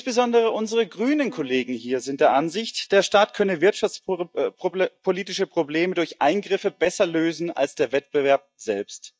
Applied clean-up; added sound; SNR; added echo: neural mask model DeepFilterNet 3.